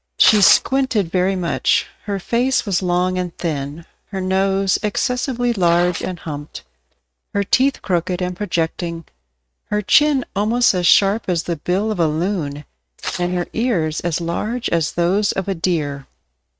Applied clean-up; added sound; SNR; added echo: neural mask model RNNoise.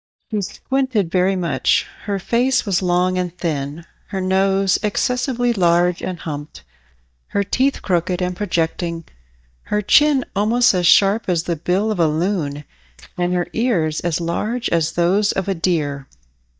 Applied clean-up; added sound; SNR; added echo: neural mask model DeepFilterNet 3.